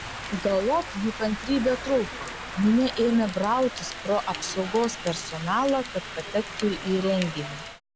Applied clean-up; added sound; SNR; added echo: none; Rain; 10 dB; none.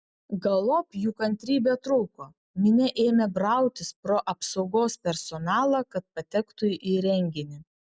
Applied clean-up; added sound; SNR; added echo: none; none; none; none.